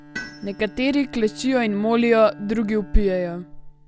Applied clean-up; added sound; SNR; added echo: none; Bowed string instrument + Tools; 18 dB; none.